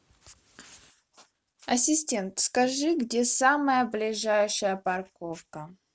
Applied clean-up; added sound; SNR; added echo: none; none; none; none.